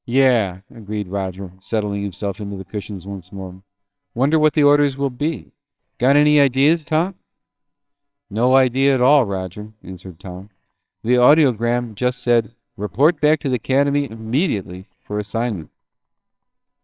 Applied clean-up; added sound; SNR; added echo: neural separator model SepFormer WHAMR!.